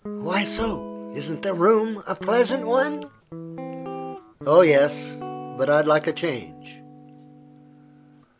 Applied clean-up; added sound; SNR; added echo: none; Guitar; 12 dB; none.